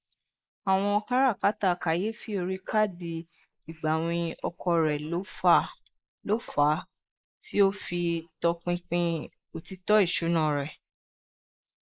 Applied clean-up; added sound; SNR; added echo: neural mask model Resemble Enhance denoiser.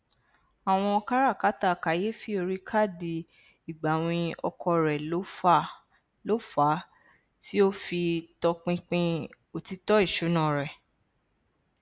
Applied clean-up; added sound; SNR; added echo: none; none; none; none.